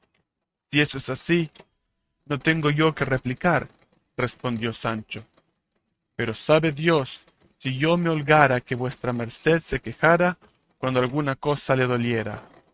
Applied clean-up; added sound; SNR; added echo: neural mask model RNNoise.